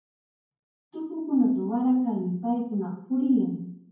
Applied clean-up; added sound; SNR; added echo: none; none; none; reverberation time 0.9 s.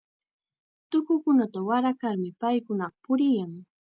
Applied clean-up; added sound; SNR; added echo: none; none; none; none.